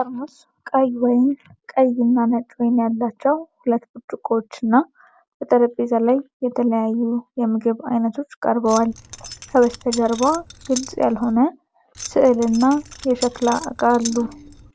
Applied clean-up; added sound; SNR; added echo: none; Keys jangling; 15 dB; none.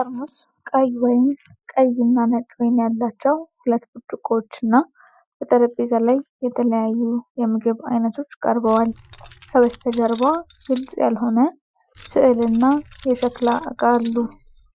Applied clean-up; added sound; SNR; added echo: classical method Wiener filter.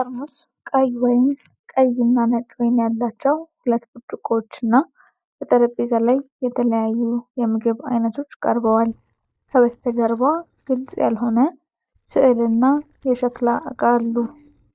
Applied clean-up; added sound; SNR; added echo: neural mask model DeepFilterNet 3.